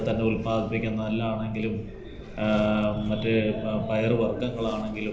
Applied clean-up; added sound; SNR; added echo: none; Zipper (clothing); 15 dB; reverberation time 1.0 s.